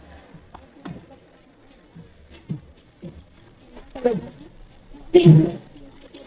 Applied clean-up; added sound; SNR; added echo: neural mask model DeepFilterNet 3.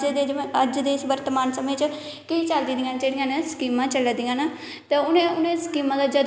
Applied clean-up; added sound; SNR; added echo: none; none; none; none.